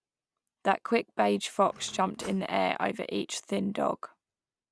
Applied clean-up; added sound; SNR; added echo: none; Cutlery, silverware / Drawer open or close; 20 dB; none.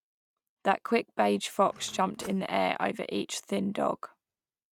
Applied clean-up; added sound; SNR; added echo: neural mask model RNNoise.